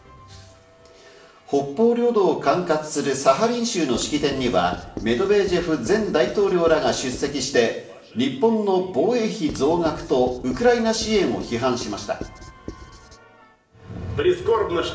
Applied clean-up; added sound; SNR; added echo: none; Writing; 16 dB; reverberation time 0.9 s.